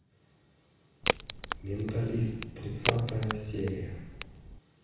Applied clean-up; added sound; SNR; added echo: none; Crack; 1 dB; reverberation time 1.1 s.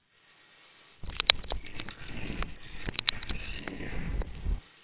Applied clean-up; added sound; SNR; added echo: neural separator model SepFormer WHAMR!.